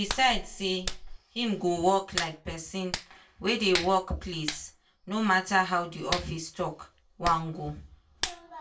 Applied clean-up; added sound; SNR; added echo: none; Hands; 9 dB; reverberation time 0.2 s.